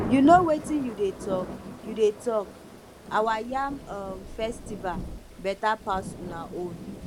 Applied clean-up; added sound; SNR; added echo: none; Thunder / Rain; 11 dB; none.